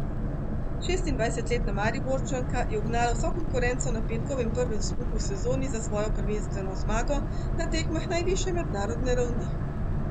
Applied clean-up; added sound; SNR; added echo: none; Boat, Water vehicle; -4 dB; none.